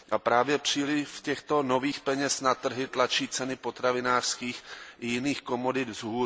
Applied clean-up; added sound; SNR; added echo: none; none; none; none.